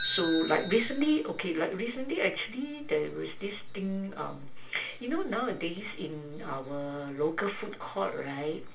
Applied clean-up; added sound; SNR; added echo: none; Bicycle; 12 dB; reverberation time 0.2 s.